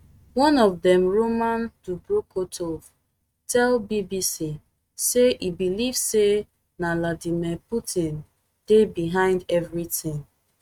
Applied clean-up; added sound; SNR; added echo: neural mask model RNNoise.